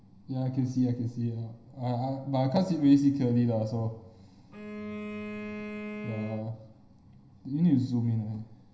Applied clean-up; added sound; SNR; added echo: none; Bowed string instrument; 11 dB; reverberation time 0.9 s.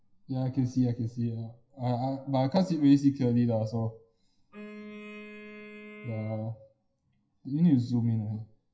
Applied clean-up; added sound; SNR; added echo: classical method WPE with log-MMSE.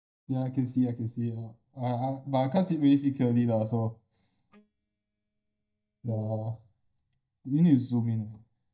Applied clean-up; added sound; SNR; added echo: neural mask model DeepFilterNet 3.